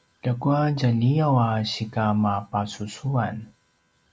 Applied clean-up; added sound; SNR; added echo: none; none; none; none.